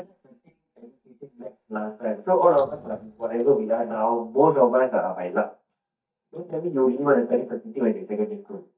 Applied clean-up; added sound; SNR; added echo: neural mask model DeepFilterNet 3.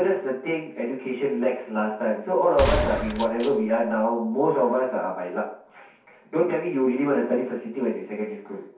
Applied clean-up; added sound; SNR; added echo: none; Gunshot, gunfire; 5 dB; reverberation time 0.6 s.